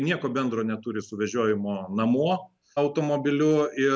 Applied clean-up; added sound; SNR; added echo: none; none; none; none.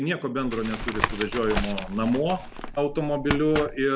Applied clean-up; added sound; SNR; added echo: none; Tap; 5 dB; none.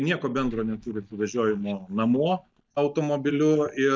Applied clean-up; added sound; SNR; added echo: neural mask model DeepFilterNet 3.